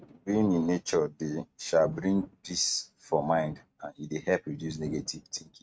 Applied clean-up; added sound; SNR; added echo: neural mask model RNNoise.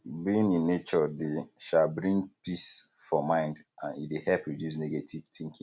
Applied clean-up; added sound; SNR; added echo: none; none; none; none.